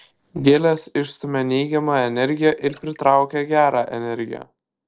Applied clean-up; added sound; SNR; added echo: neural separator model SepFormer DNS4.